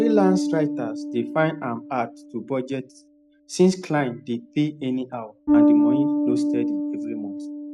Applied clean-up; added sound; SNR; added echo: none; Bass guitar; -1 dB; none.